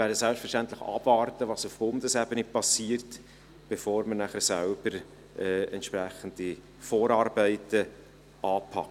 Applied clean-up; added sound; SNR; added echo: none; none; none; none.